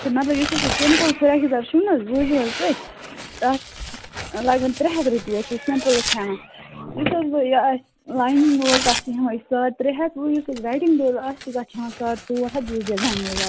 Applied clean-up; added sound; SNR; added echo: none; Tearing; 9 dB; none.